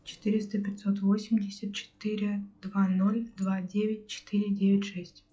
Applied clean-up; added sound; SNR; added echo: classical method log-MMSE.